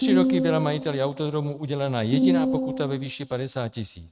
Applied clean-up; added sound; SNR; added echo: neural mask model RNNoise.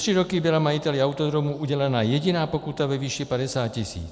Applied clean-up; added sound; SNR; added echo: none; none; none; none.